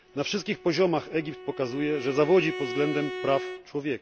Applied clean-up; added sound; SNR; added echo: none; Bowed string instrument; 11 dB; none.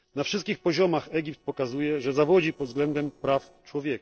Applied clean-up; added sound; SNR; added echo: neural separator model SepFormer DNS4.